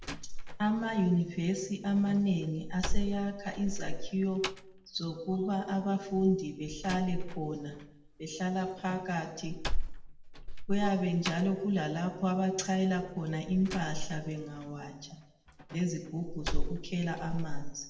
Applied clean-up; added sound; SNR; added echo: none; Slam; 3 dB; reverberation time 0.7 s.